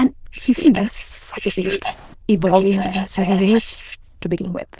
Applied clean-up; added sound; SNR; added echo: neural diffusion model UNIVERSE++.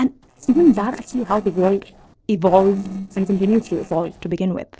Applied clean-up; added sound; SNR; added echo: neural separator model SepFormer DNS4.